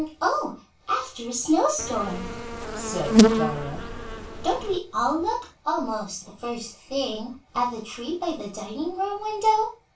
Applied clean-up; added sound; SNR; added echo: none; Insect; -3 dB; reverberation time 0.2 s.